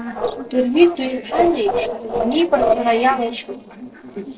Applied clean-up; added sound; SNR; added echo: neural separator model SepFormer DNS4.